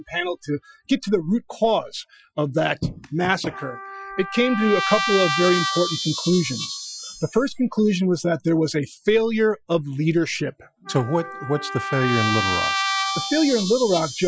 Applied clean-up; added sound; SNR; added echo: classical method Wiener filter.